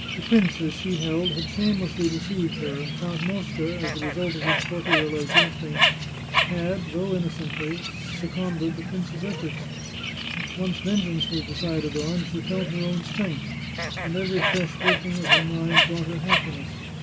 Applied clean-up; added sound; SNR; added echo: none; Bird; -1 dB; none.